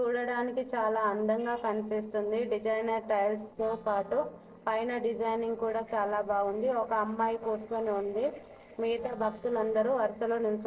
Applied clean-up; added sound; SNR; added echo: neural separator model SepFormer DNS4.